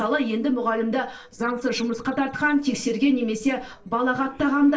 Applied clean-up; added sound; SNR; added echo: neural separator model SepFormer DNS4.